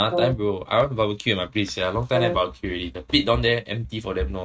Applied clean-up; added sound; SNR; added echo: neural mask model RNNoise.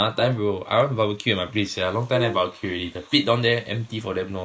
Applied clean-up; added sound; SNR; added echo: neural mask model Resemble Enhance denoiser.